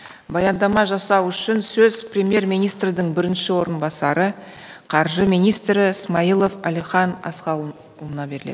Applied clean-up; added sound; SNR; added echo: none; none; none; none.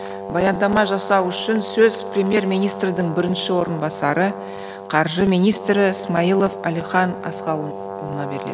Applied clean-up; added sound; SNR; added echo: none; Brass instrument; 11 dB; none.